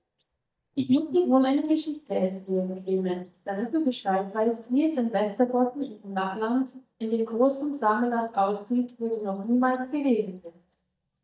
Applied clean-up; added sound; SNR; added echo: neural mask model DeepFilterNet 3.